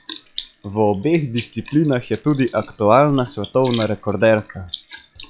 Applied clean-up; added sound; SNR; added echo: classical method log-MMSE.